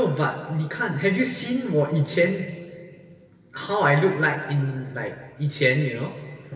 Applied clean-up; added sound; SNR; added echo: none; none; none; reverberation time 1.8 s.